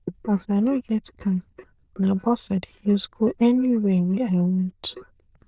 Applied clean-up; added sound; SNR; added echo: neural diffusion model UNIVERSE++.